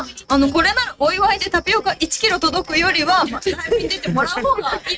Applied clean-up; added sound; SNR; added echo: neural mask model RNNoise.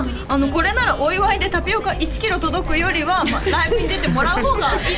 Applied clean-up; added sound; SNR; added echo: none; Cricket; 11 dB; none.